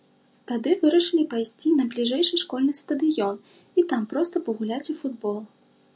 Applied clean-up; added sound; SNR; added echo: none; none; none; none.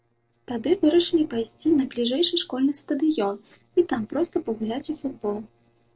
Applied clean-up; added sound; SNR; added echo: neural separator model SepFormer DNS4.